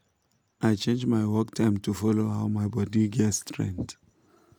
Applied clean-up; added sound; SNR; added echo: none; none; none; none.